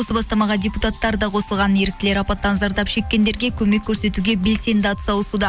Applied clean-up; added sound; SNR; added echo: none; none; none; none.